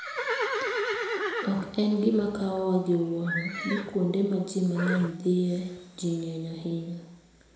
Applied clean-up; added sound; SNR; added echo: none; Livestock, farm animals, working animals; 7 dB; reverberation time 0.9 s.